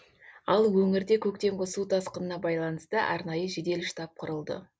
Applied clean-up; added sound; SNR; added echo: none; none; none; none.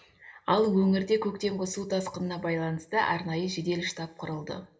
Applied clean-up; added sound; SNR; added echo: none; none; none; reverberation time 0.7 s.